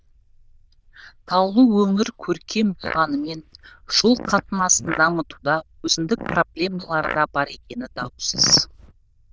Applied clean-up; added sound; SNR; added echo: neural diffusion model UNIVERSE++.